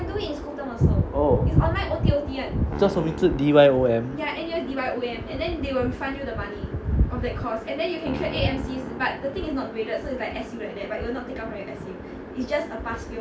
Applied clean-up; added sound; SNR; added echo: none; Piano; 17 dB; none.